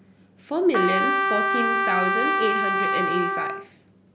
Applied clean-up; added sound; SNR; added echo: none; Trumpet; -4 dB; none.